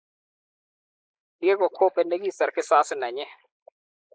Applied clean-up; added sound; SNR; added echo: neural mask model Resemble Enhance denoiser.